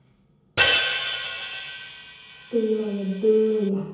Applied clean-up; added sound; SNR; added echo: none; Hi-hat; 1 dB; reverberation time 1.0 s.